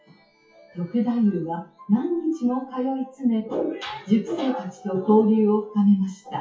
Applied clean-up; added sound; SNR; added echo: classical method WPE with log-MMSE.